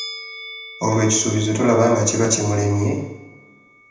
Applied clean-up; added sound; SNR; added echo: none; Musical instrument; 18 dB; reverberation time 0.8 s.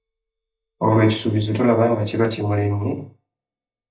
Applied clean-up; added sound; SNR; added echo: neural mask model DeepFilterNet 3.